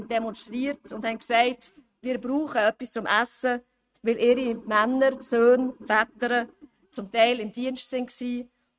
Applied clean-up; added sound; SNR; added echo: neural mask model RNNoise.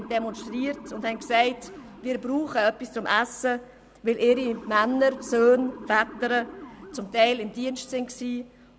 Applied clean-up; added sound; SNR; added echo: none; Motor vehicle (road) / Siren; 18 dB; none.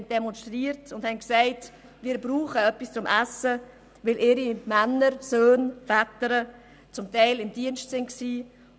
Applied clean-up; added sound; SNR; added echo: none; none; none; none.